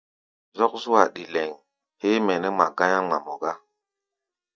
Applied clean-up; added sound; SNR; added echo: neural mask model DeepFilterNet 3.